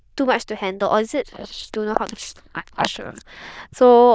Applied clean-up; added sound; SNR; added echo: neural diffusion model UNIVERSE++.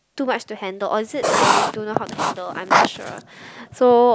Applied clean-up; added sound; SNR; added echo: none; Writing; -2 dB; none.